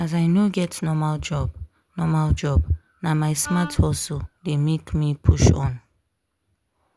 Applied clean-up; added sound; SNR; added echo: none; Wind instrument, woodwind instrument; 15 dB; none.